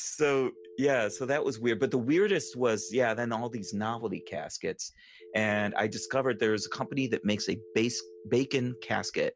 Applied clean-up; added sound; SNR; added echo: none; Telephone; 20 dB; none.